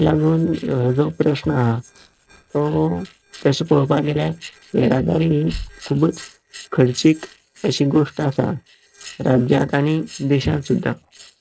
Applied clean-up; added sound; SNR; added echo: neural separator model SepFormer DNS4.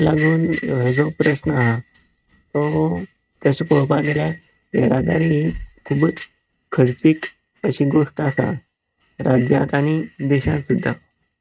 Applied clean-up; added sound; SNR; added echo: neural mask model RNNoise.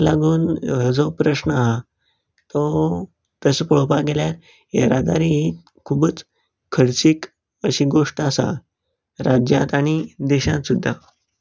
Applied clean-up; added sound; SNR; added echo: none; none; none; none.